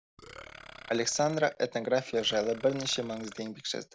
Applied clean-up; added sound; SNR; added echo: none; Burping, eructation; 18 dB; none.